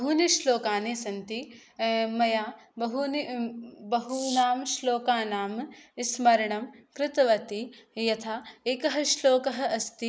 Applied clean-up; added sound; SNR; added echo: neural mask model Resemble Enhance denoiser.